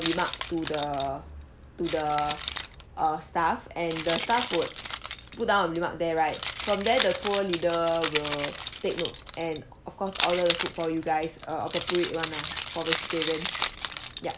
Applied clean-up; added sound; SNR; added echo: none; Keys jangling; 2 dB; none.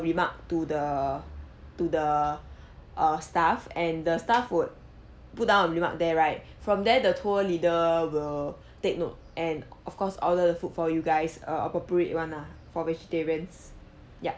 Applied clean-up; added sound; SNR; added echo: none; none; none; none.